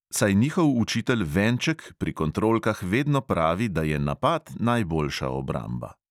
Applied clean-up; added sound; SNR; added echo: none; none; none; none.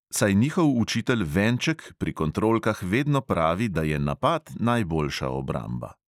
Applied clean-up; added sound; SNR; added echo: neural mask model Resemble Enhance denoiser.